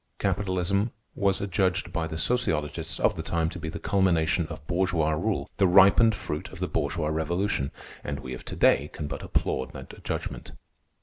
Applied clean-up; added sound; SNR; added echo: none; none; none; none.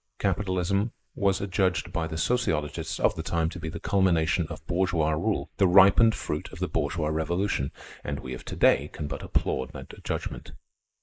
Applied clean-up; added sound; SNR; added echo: neural mask model Resemble Enhance denoiser.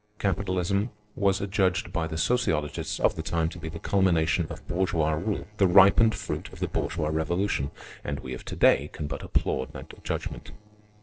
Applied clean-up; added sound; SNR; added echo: neural separator model SepFormer DNS4.